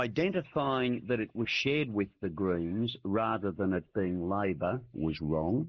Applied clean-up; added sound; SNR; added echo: neural mask model Resemble Enhance denoiser.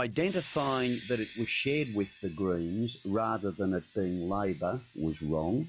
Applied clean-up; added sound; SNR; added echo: classical method log-MMSE.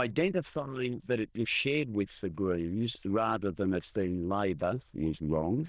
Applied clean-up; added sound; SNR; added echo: neural diffusion model UNIVERSE++.